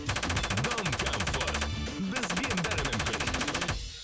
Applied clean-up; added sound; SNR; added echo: none; Gunshot, gunfire; -1 dB; none.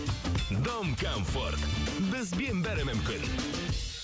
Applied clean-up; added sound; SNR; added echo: none; none; none; none.